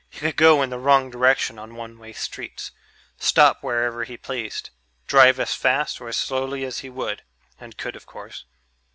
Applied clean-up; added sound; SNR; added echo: none; none; none; none.